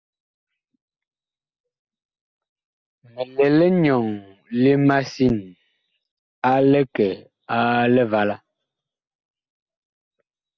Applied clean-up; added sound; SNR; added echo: none; none; none; none.